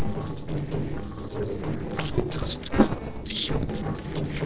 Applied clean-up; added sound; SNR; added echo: neural separator model SepFormer DNS4.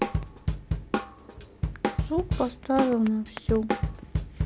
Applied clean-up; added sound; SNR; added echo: none; Drum kit; 1 dB; none.